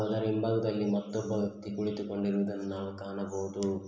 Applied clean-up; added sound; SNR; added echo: none; none; none; none.